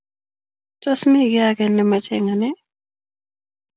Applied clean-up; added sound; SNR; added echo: none; none; none; none.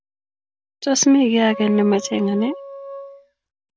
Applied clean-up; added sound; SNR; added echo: none; Wind instrument, woodwind instrument; 15 dB; none.